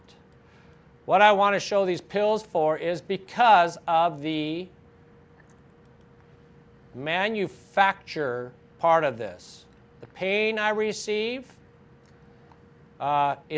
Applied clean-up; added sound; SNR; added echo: none; none; none; none.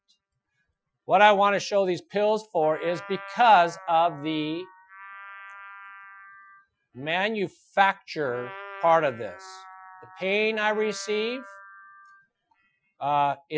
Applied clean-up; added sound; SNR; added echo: classical method Wiener filter.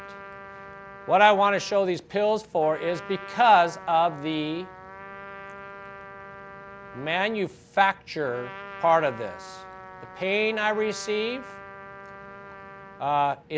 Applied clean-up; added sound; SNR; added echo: none; Trumpet; 16 dB; none.